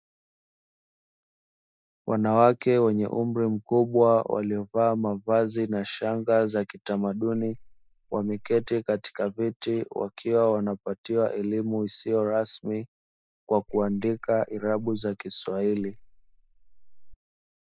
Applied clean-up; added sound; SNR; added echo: neural mask model DeepFilterNet 3.